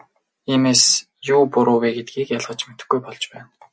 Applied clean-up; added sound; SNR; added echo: none; none; none; none.